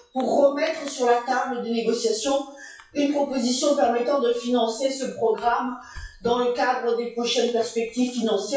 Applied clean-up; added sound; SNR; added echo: classical method WPE with log-MMSE.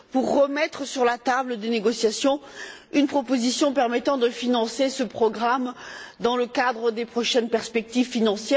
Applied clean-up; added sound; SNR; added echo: none; none; none; none.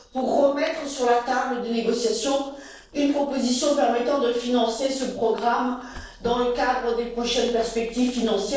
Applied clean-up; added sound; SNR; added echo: neural separator model SepFormer DNS4.